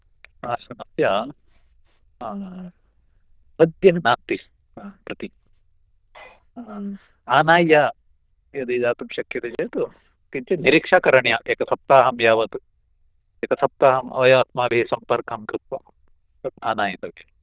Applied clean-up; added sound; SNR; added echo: neural diffusion model UNIVERSE++.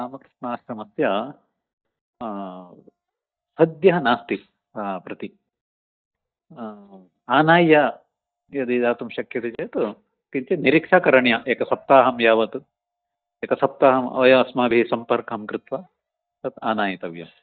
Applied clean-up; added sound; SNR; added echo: neural mask model DeepFilterNet 3.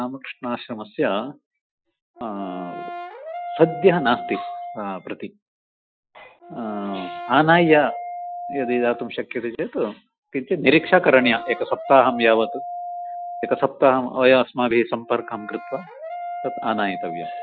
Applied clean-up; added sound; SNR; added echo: classical method Wiener filter.